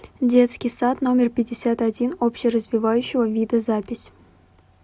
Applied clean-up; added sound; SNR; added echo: none; none; none; none.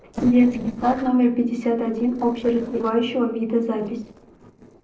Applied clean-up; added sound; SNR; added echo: neural separator model SepFormer DNS4.